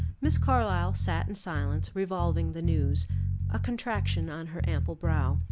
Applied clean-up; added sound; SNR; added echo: none; Bass guitar; -5 dB; none.